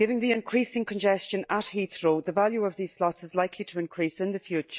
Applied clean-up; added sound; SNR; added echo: neural mask model DeepFilterNet 3.